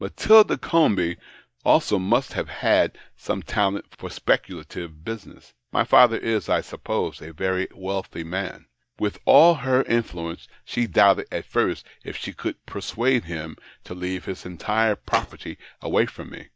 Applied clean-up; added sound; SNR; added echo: neural mask model DeepFilterNet 3.